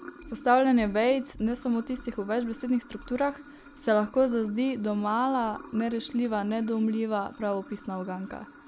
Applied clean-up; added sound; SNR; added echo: none; Sink (filling or washing) / Water; 19 dB; none.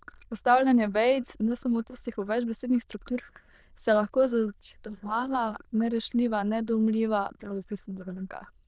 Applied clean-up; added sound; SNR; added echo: neural diffusion model UNIVERSE++.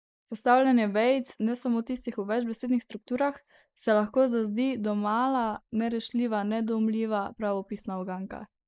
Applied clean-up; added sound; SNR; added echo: neural mask model Resemble Enhance denoiser.